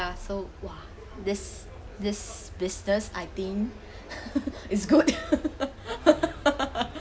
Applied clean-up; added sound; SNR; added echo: none; none; none; none.